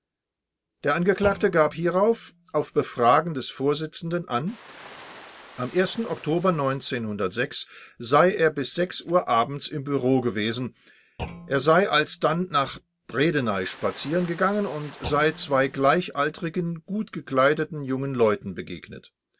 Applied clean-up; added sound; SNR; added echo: none; Ocean + Thump, thud; 19 dB; none.